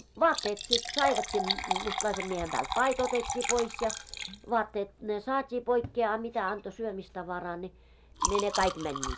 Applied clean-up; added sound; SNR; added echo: none; Liquid; 5 dB; none.